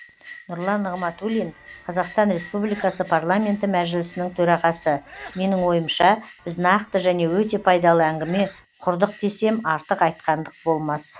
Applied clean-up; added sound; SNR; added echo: none; Bell + Sneeze / Church bell; 18 dB; none.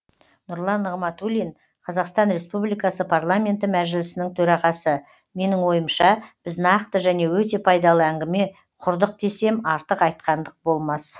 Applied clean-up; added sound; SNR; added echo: none; none; none; none.